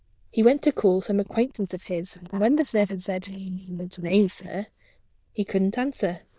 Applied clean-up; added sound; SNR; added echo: neural diffusion model UNIVERSE++.